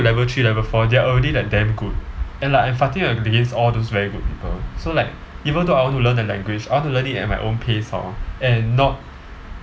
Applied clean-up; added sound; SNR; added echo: none; none; none; none.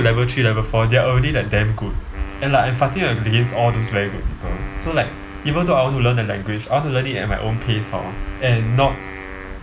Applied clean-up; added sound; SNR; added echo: none; Wind instrument, woodwind instrument; 17 dB; none.